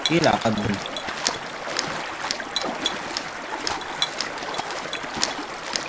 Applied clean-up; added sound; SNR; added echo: none; Cat + Stream; -2 dB; none.